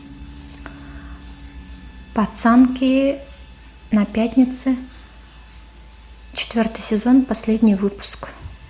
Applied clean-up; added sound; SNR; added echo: none; none; none; none.